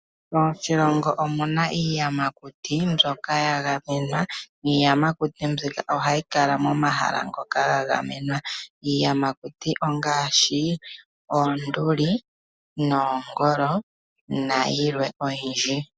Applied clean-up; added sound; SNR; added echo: none; none; none; none.